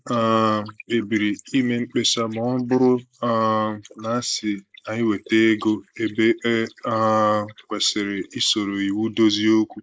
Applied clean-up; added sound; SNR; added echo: neural mask model Resemble Enhance denoiser.